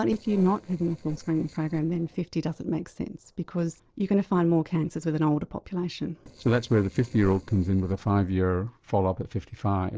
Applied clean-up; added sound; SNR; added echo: neural separator model SepFormer DNS4.